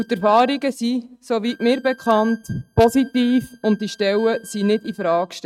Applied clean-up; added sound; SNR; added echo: neural mask model RNNoise.